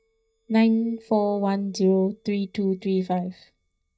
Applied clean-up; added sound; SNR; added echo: neural mask model DeepFilterNet 3.